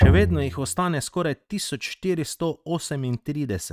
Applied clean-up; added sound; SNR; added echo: neural mask model RNNoise.